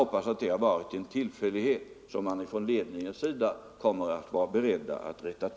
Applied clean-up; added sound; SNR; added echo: none; none; none; none.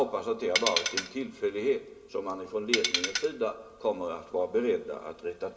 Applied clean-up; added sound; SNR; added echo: none; Tools; -1 dB; reverberation time 0.8 s.